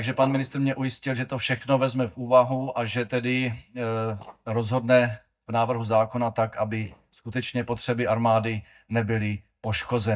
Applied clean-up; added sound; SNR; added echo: neural mask model DeepFilterNet 3.